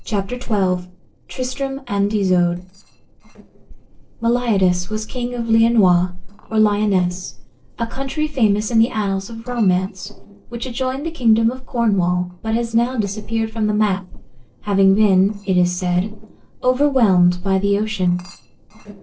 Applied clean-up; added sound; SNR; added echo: neural separator model SepFormer DNS4.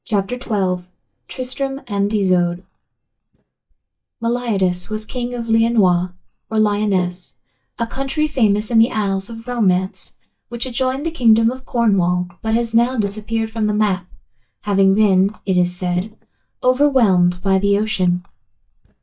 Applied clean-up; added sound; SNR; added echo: neural mask model DeepFilterNet 3.